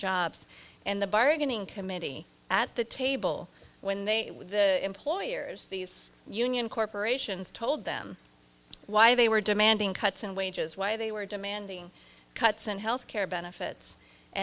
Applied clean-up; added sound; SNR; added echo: none; none; none; none.